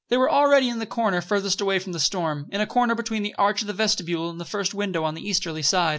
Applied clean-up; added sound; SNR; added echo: none; none; none; none.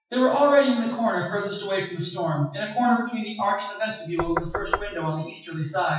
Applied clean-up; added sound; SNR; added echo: classical method WPE with log-MMSE.